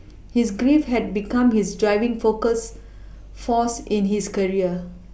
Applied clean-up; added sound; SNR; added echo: none; none; none; none.